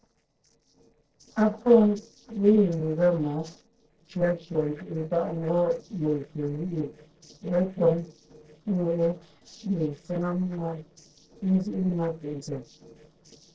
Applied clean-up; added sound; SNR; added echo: neural separator model SepFormer DNS4.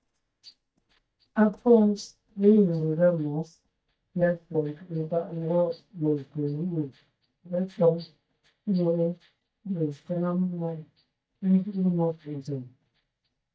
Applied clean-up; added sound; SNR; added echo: neural mask model DeepFilterNet 3.